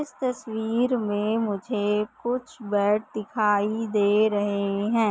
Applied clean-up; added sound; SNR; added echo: none; none; none; none.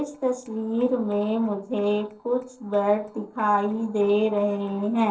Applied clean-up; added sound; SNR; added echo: neural separator model SepFormer DNS4.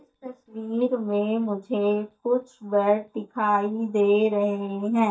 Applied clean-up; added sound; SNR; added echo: neural mask model DeepFilterNet 3.